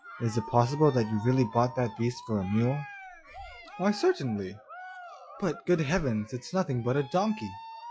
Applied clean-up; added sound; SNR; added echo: classical method log-MMSE.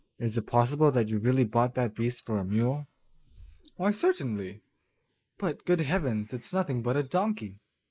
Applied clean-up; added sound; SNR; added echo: neural mask model Resemble Enhance denoiser.